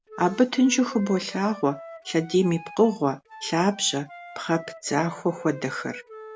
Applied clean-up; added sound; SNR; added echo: none; Wind instrument, woodwind instrument; 18 dB; none.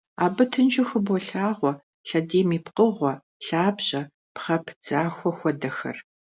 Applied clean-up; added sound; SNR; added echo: none; none; none; none.